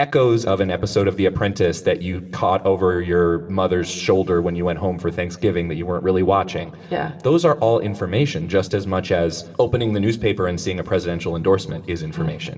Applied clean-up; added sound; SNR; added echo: none; none; none; reverberation time 2.2 s.